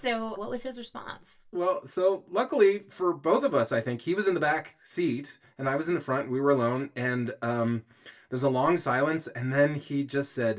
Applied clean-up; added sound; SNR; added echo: none; none; none; reverberation time 0.1 s.